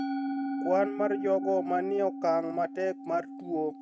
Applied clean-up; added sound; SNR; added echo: neural mask model RNNoise.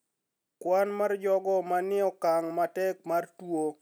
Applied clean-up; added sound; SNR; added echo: none; none; none; none.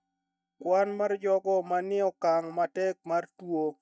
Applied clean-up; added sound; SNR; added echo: neural mask model DeepFilterNet 3.